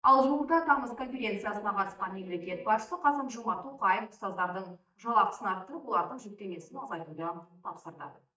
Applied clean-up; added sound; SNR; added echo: neural mask model DeepFilterNet 3.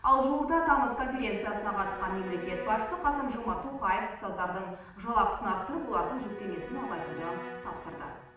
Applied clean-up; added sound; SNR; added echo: none; Bowed string instrument; 14 dB; reverberation time 0.7 s.